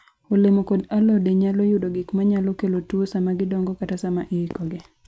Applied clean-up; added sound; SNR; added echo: none; none; none; none.